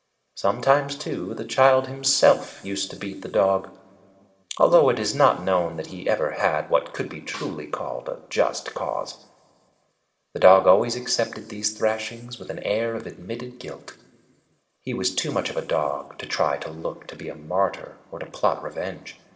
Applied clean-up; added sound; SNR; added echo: none; Snare drum; 18 dB; reverberation time 2.6 s.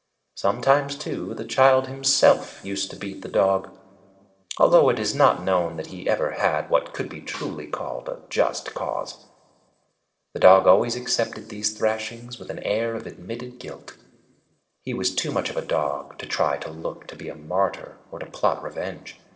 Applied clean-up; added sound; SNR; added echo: neural separator model SepFormer DNS4.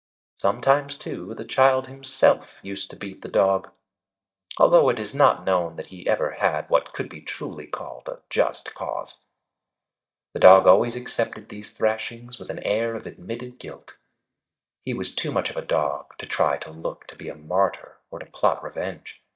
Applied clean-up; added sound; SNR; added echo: neural mask model DeepFilterNet 3.